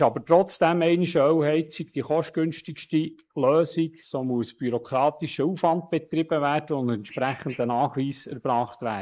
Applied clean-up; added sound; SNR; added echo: neural mask model Resemble Enhance denoiser.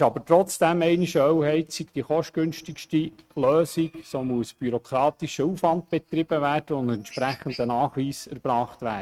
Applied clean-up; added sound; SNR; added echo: neural mask model RNNoise.